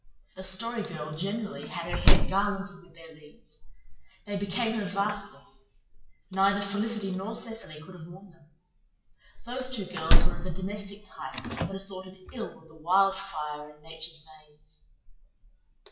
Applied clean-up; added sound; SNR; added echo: classical method WPE with log-MMSE.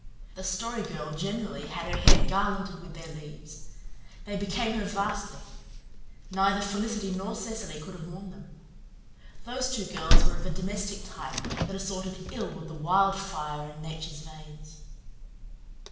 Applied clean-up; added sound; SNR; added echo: none; Slam; -5 dB; reverberation time 1.0 s.